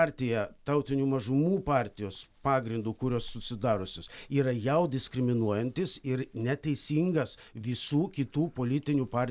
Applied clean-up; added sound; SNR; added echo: none; none; none; none.